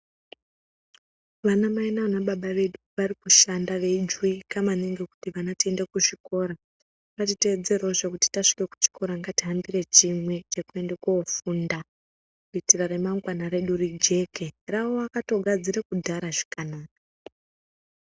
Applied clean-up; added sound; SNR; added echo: none; none; none; none.